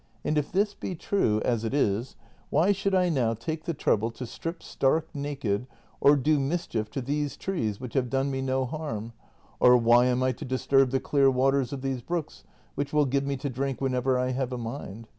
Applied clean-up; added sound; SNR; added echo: none; none; none; none.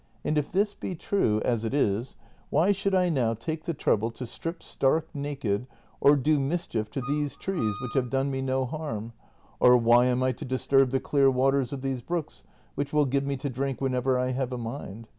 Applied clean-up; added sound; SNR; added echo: none; Wind instrument, woodwind instrument; 15 dB; none.